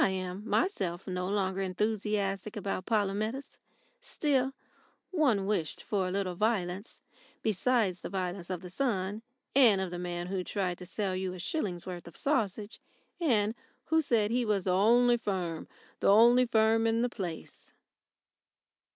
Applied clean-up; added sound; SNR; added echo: none; none; none; none.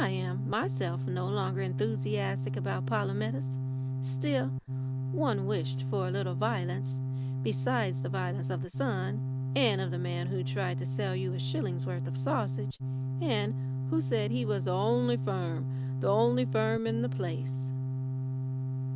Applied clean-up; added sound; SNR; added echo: none; Organ; -1 dB; none.